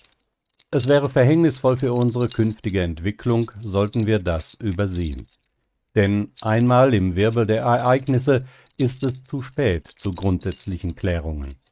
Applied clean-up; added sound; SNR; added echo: neural mask model RNNoise.